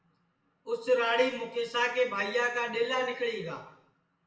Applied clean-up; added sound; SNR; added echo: none; none; none; reverberation time 0.7 s.